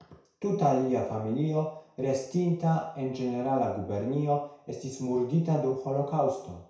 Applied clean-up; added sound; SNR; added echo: none; none; none; reverberation time 0.6 s.